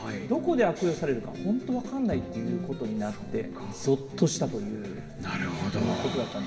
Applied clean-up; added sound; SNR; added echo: none; Bowed string instrument; 15 dB; reverberation time 1.8 s.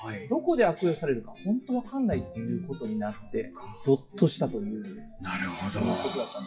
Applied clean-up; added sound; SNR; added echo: classical method WPE with log-MMSE.